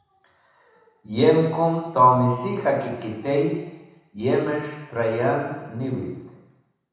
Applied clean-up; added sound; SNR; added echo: none; none; none; reverberation time 1.0 s.